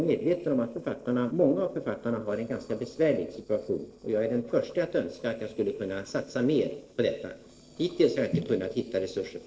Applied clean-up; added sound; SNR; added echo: neural separator model SepFormer DNS4.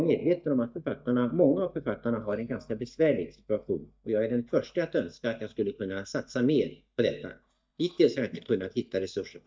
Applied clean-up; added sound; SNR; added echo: neural mask model DeepFilterNet 3.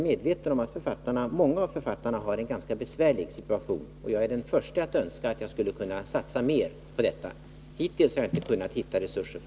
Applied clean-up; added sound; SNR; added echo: none; none; none; none.